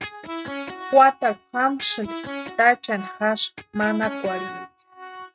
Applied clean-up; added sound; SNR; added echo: neural mask model RNNoise.